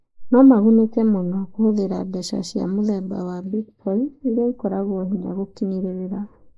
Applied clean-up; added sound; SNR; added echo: neural mask model Resemble Enhance denoiser.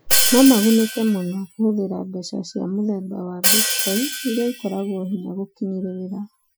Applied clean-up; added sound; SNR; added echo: classical method Wiener filter.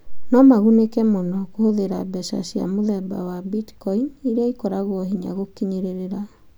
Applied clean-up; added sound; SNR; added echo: none; none; none; none.